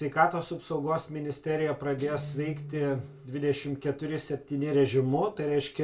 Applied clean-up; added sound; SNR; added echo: none; Guitar; 14 dB; reverberation time 0.2 s.